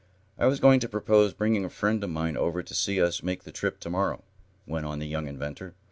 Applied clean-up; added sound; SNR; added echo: none; none; none; none.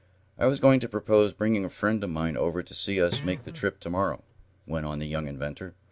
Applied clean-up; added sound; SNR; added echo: none; Guitar; 13 dB; none.